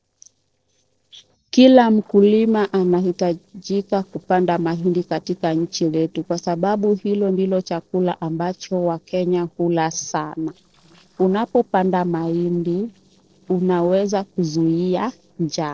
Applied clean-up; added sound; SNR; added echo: neural separator model SepFormer DNS4.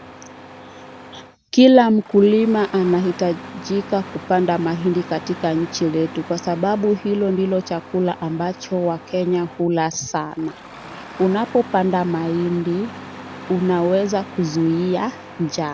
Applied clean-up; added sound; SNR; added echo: none; Engine starting; 17 dB; none.